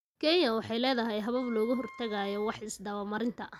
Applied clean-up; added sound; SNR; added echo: none; Wind instrument, woodwind instrument; 19 dB; none.